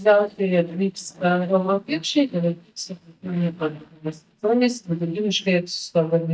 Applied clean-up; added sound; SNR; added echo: neural mask model DeepFilterNet 3.